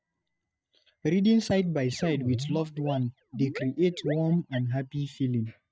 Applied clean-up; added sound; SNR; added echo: neural mask model DeepFilterNet 3.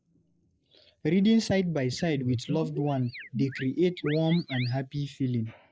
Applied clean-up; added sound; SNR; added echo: neural mask model Resemble Enhance denoiser.